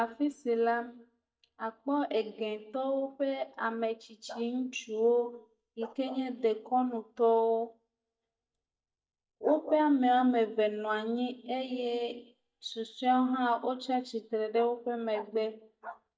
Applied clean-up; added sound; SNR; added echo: neural mask model DeepFilterNet 3.